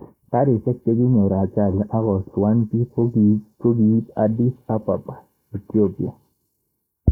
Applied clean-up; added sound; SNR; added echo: neural mask model Resemble Enhance denoiser.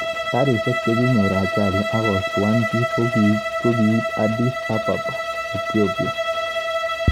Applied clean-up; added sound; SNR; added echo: none; Bowed string instrument; 3 dB; none.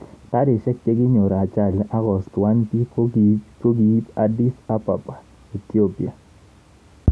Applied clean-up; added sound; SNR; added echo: none; none; none; none.